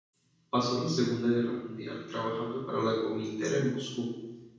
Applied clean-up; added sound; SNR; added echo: none; none; none; reverberation time 1.1 s.